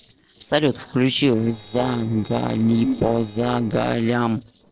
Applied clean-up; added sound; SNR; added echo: neural separator model SepFormer DNS4.